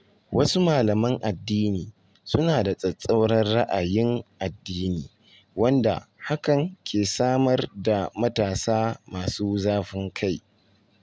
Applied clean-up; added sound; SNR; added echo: none; none; none; none.